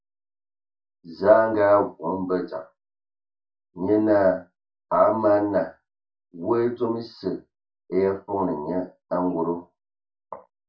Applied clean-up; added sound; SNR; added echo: none; none; none; reverberation time 0.2 s.